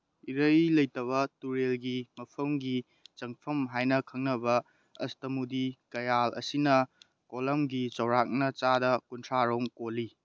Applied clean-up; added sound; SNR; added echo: none; none; none; none.